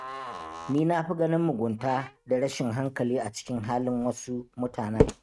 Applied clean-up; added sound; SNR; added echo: neural mask model RNNoise.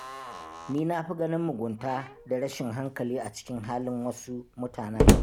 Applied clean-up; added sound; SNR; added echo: none; Slam; -2 dB; none.